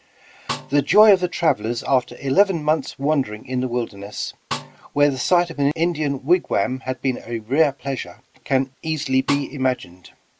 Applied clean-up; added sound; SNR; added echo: none; Snare drum; 12 dB; none.